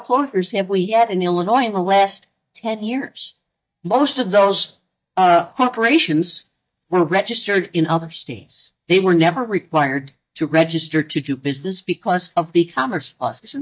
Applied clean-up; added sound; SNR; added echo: neural mask model DeepFilterNet 3.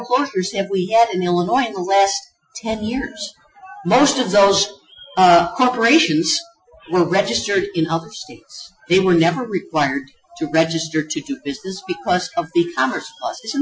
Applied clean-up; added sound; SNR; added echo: classical method Wiener filter.